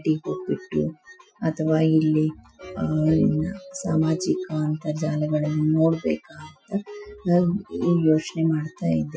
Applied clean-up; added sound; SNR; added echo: classical method Wiener filter.